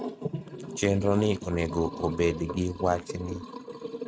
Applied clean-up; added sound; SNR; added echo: neural mask model RNNoise.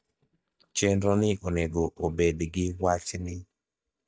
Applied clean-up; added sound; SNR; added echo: neural mask model DeepFilterNet 3.